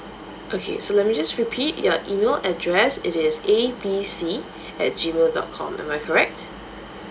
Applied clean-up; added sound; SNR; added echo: none; none; none; none.